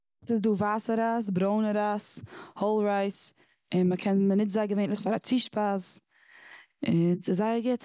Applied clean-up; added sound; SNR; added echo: none; none; none; none.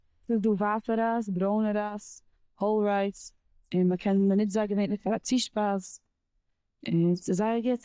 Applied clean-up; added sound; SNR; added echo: neural mask model DeepFilterNet 3.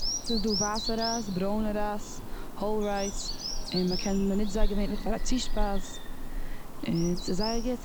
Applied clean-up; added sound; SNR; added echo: none; Bird vocalization, bird call, bird song; -1 dB; none.